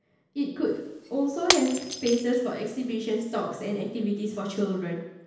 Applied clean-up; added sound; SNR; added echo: none; Shatter; 6 dB; reverberation time 0.9 s.